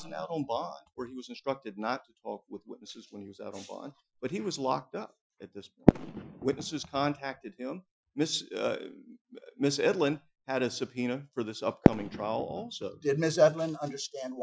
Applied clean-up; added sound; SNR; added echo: classical method Wiener filter.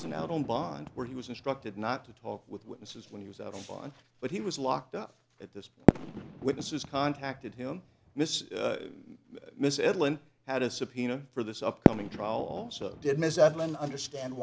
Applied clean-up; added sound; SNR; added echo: none; Fireworks; 3 dB; none.